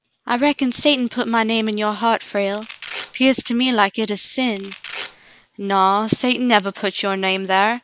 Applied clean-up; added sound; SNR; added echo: none; Domestic sounds, home sounds; 16 dB; none.